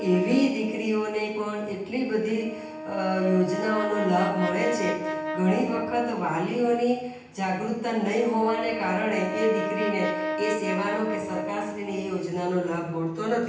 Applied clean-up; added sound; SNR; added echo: none; Brass instrument; 6 dB; reverberation time 0.9 s.